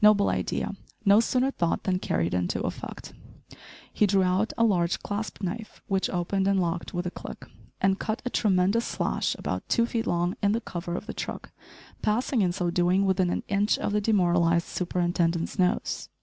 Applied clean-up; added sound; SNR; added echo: none; none; none; none.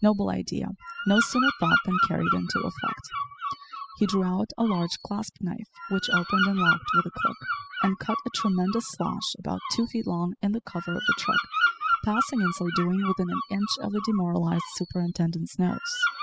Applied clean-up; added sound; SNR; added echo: classical method spectral subtraction.